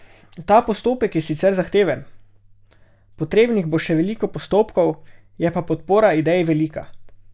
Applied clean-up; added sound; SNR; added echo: none; none; none; none.